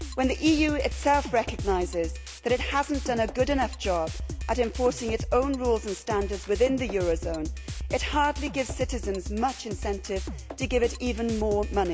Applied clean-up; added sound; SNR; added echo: none; Drum kit; 7 dB; none.